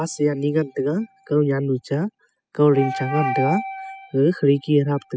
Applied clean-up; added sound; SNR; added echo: classical method spectral subtraction.